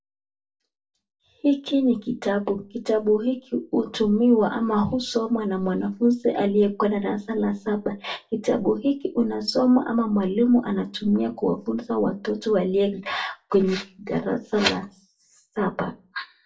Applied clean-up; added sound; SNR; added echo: none; none; none; reverberation time 0.2 s.